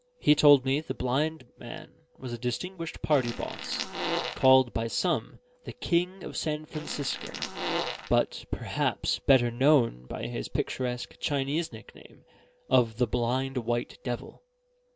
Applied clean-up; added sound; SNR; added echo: none; Fart; 6 dB; none.